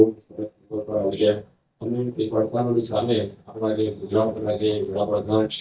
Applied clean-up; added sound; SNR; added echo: neural mask model DeepFilterNet 3.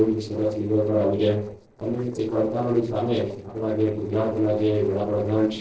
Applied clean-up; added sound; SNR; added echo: neural separator model SepFormer DNS4.